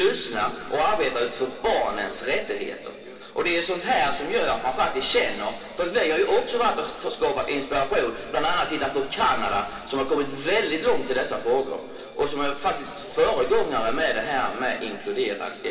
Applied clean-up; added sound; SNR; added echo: none; Bell; 19 dB; reverberation time 2.5 s.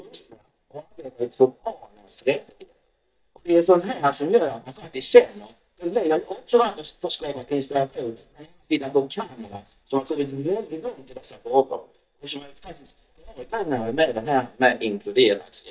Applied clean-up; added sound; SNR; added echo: neural mask model DeepFilterNet 3.